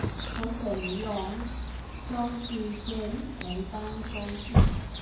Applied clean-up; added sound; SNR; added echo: none; Chirp, tweet; -4 dB; reverberation time 0.9 s.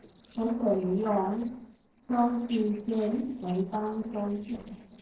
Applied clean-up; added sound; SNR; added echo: neural separator model SepFormer DNS4.